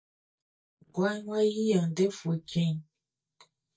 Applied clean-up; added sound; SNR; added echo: neural mask model DeepFilterNet 3.